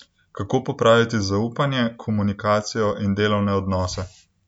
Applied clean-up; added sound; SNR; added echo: none; none; none; none.